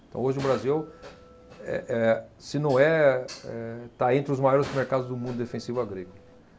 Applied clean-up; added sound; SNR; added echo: none; Dishes, pots, and pans; 19 dB; none.